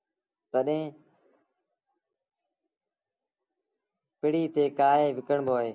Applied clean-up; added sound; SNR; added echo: none; none; none; none.